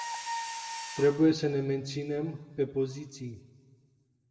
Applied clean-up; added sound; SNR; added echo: none; Mechanisms; 11 dB; reverberation time 1.3 s.